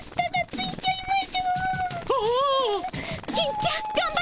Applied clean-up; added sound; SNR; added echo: none; none; none; none.